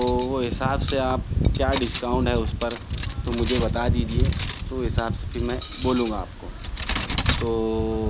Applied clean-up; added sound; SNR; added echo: none; Cutlery, silverware; -1 dB; none.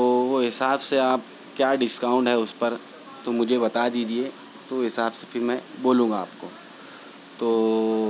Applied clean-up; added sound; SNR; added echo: none; none; none; none.